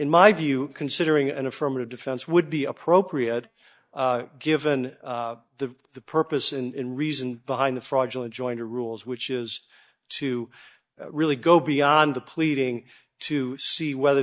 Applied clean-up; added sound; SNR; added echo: neural mask model DeepFilterNet 3.